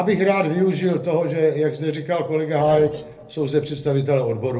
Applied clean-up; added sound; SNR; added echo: neural separator model SepFormer DNS4.